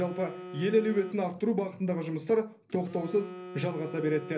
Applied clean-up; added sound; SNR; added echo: none; Telephone; 14 dB; reverberation time 0.3 s.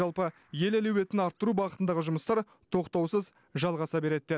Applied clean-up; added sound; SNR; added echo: none; none; none; none.